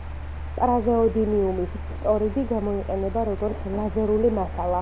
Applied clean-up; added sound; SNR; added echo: none; Mechanical fan; 8 dB; none.